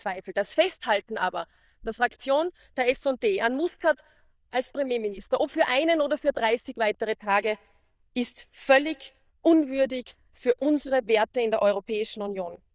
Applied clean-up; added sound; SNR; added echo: neural diffusion model UNIVERSE++.